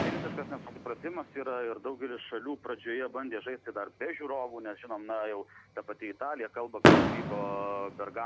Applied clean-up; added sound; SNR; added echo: none; Fireworks; -5 dB; none.